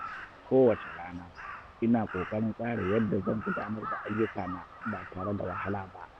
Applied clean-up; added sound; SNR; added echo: none; Crow; 11 dB; none.